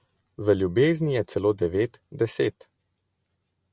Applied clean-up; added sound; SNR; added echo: none; none; none; none.